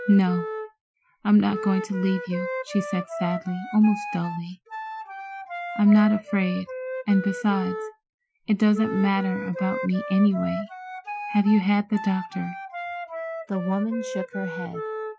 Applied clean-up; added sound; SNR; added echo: classical method Wiener filter.